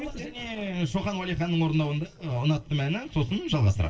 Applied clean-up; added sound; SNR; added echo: neural separator model SepFormer DNS4.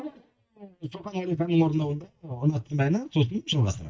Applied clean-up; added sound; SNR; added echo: neural mask model DeepFilterNet 3.